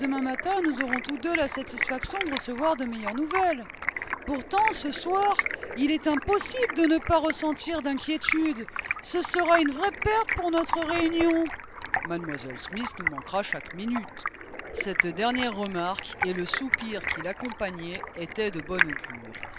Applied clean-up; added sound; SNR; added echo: none; Stream; 5 dB; none.